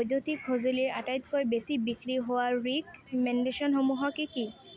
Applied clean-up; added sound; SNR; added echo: none; none; none; none.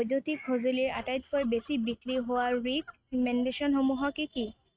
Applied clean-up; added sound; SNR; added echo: neural mask model RNNoise.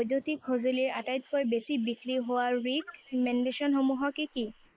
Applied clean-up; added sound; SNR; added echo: neural mask model Resemble Enhance denoiser.